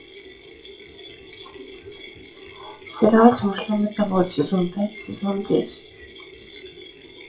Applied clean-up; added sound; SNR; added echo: classical method WPE with log-MMSE.